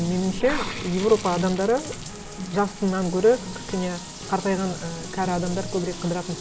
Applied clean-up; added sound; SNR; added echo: none; Bathtub (filling or washing) / Water; 11 dB; none.